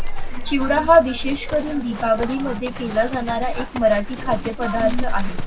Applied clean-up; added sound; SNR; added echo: none; Livestock, farm animals, working animals; 3 dB; reverberation time 0.4 s.